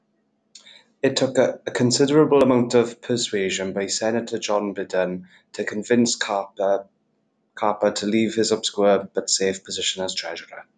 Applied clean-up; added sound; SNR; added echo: none; none; none; none.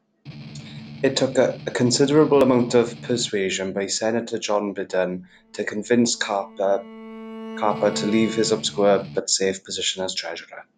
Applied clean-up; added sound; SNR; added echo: none; Strum + Bowed string instrument; 13 dB; none.